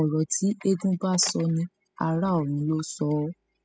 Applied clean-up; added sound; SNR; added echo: classical method spectral subtraction.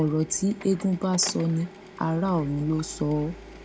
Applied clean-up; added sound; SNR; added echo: none; Printer; 17 dB; none.